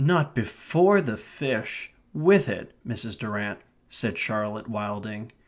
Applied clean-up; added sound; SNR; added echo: none; none; none; none.